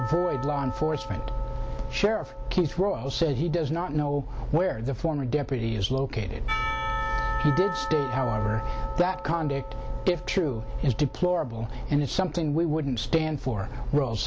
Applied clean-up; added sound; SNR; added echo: none; Church bell / Percussion; 11 dB; none.